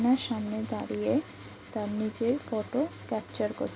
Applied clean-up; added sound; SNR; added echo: none; none; none; none.